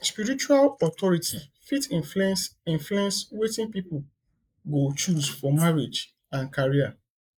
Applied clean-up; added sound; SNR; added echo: neural mask model Resemble Enhance denoiser.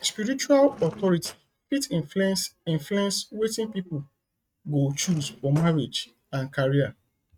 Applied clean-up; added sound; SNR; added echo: neural mask model RNNoise.